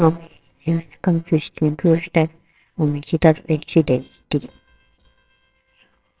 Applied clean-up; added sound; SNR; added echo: neural separator model SepFormer WHAMR!.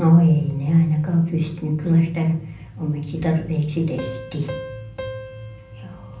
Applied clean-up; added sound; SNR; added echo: none; Piano; 18 dB; reverberation time 0.6 s.